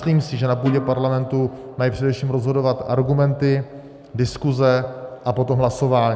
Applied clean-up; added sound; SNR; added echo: none; Snare drum; 13 dB; none.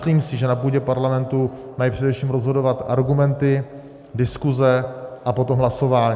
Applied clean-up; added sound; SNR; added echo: none; none; none; none.